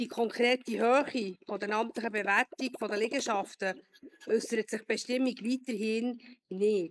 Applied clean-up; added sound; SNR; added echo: neural mask model Resemble Enhance denoiser.